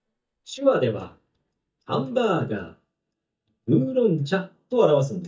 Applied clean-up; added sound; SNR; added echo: neural mask model DeepFilterNet 3.